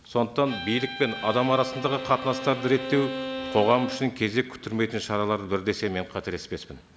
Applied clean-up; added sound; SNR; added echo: none; Bowed string instrument; 8 dB; none.